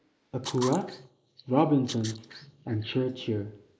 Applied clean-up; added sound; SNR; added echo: neural mask model Resemble Enhance denoiser.